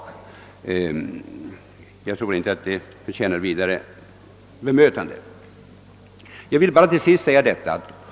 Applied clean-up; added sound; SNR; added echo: none; none; none; none.